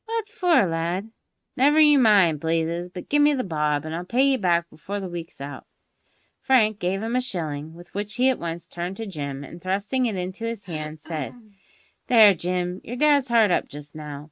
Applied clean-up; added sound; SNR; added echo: neural mask model RNNoise.